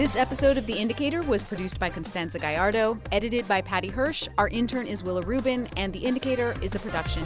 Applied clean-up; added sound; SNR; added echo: none; none; none; none.